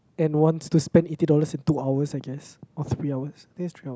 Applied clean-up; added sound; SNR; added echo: none; none; none; none.